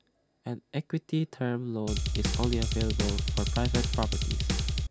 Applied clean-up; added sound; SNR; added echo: none; Drum kit; -5 dB; none.